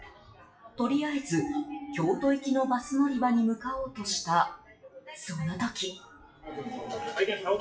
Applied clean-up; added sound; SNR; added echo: classical method WPE with log-MMSE.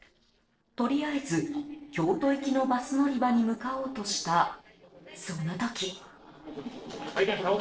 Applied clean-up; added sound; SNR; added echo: neural separator model SepFormer DNS4.